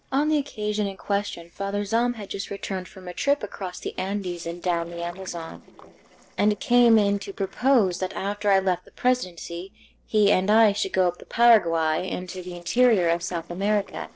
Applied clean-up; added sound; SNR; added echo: neural separator model SepFormer DNS4.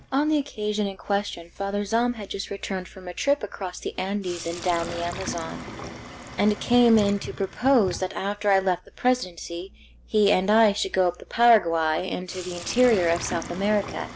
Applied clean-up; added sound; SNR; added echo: none; Sink (filling or washing); 15 dB; none.